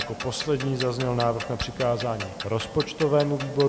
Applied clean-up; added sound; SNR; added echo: none; Clock; 10 dB; none.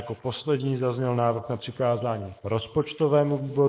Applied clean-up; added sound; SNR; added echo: neural mask model Resemble Enhance denoiser.